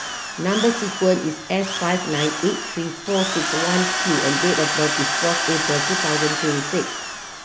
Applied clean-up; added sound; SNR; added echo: none; Drill; 1 dB; none.